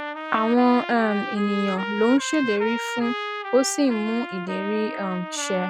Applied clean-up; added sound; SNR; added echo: none; Trumpet; 8 dB; none.